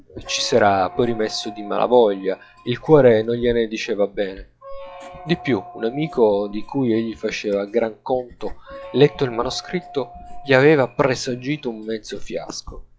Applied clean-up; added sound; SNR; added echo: classical method log-MMSE.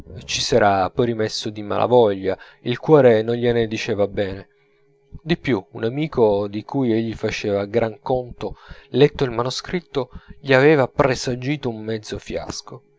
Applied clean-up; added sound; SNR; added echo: none; none; none; none.